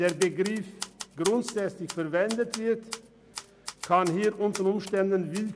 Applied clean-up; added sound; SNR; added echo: none; Typewriter; 14 dB; none.